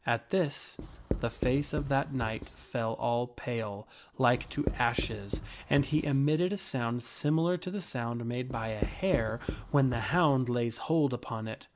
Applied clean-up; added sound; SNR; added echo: none; Writing; 7 dB; none.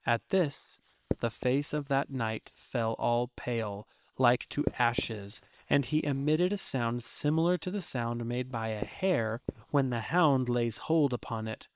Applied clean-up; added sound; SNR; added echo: neural separator model SepFormer WHAM!.